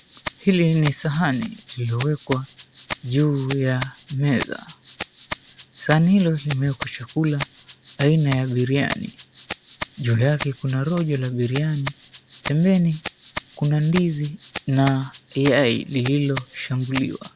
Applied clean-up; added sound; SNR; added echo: none; Rattle (instrument); 8 dB; none.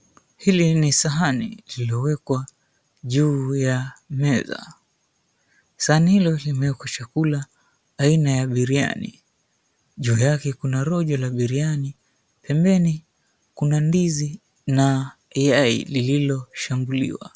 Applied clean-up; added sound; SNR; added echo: none; none; none; none.